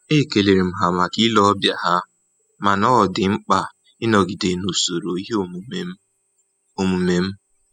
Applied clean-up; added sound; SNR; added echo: classical method spectral subtraction.